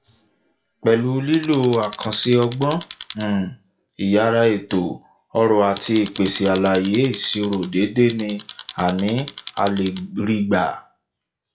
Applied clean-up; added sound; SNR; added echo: classical method WPE with log-MMSE.